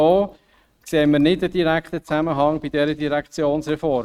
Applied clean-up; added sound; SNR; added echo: neural mask model RNNoise.